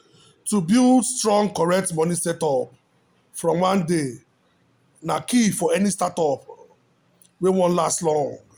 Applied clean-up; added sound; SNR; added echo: none; none; none; none.